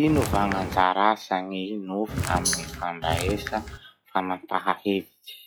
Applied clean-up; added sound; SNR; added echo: classical method log-MMSE.